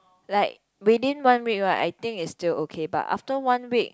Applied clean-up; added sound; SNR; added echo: none; none; none; none.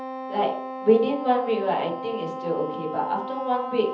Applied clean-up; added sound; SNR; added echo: none; Wind instrument, woodwind instrument; 8 dB; reverberation time 0.7 s.